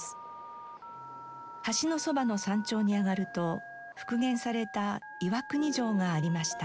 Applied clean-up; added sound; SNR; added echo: none; Telephone; 14 dB; none.